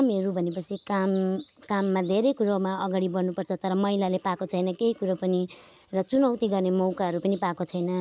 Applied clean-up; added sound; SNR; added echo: none; none; none; none.